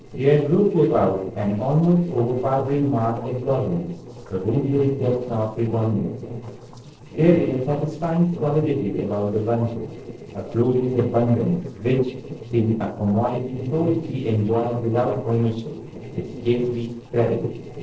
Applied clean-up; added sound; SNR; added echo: neural separator model SepFormer DNS4.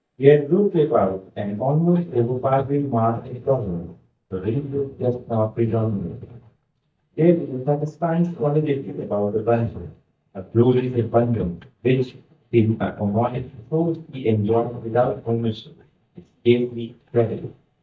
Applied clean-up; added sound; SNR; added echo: neural mask model DeepFilterNet 3.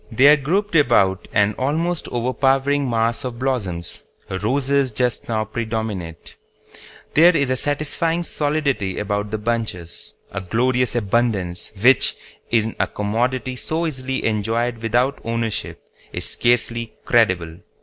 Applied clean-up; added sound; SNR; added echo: none; none; none; none.